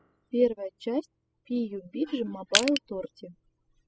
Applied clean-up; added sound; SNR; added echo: classical method spectral subtraction.